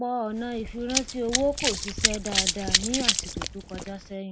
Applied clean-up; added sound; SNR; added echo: none; Run; -2 dB; none.